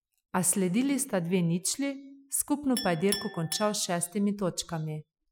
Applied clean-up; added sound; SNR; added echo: classical method Wiener filter.